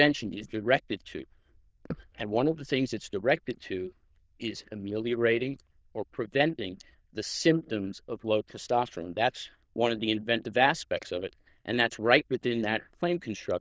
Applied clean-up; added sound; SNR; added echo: neural diffusion model UNIVERSE++.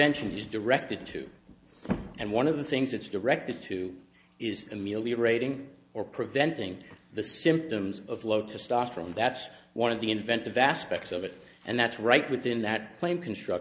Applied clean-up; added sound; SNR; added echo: none; none; none; none.